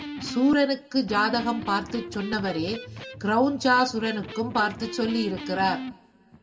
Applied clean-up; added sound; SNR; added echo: none; Electric guitar; 12 dB; reverberation time 0.2 s.